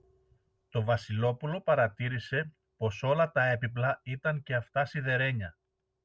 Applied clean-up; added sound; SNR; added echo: none; none; none; none.